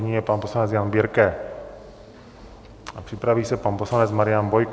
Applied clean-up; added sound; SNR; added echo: none; none; none; none.